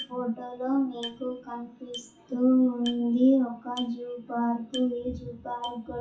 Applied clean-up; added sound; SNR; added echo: classical method WPE with log-MMSE.